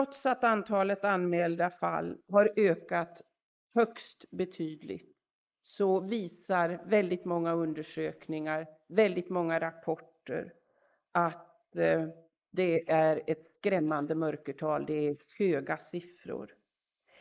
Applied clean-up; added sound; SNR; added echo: neural mask model Resemble Enhance denoiser.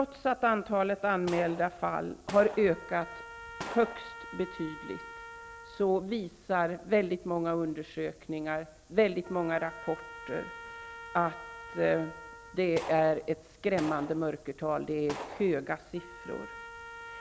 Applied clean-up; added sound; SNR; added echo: none; Gunshot, gunfire + Trumpet; 14 dB; none.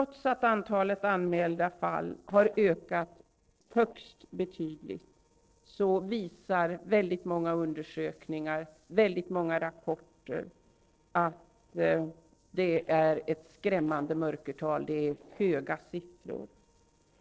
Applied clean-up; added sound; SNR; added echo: neural separator model SepFormer DNS4.